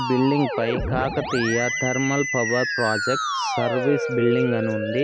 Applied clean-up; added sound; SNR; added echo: none; Musical instrument; 2 dB; none.